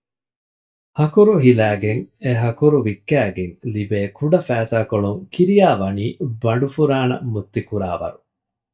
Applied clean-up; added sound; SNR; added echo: neural mask model DeepFilterNet 3.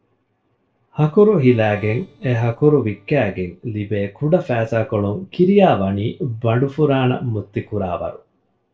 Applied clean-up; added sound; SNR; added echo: neural separator model SepFormer DNS4.